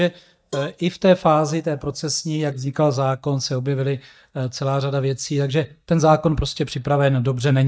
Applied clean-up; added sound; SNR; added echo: neural mask model DeepFilterNet 3.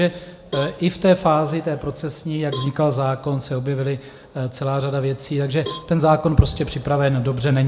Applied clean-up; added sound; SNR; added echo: none; Cowbell; 18 dB; reverberation time 0.6 s.